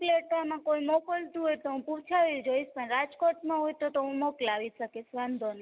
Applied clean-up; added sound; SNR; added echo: none; none; none; none.